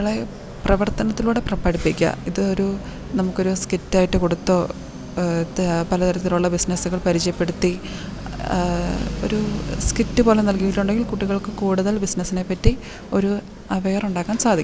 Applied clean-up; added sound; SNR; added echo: none; none; none; none.